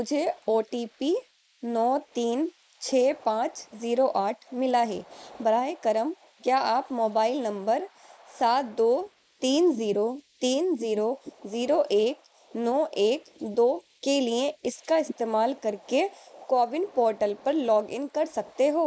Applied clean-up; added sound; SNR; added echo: neural mask model Resemble Enhance denoiser.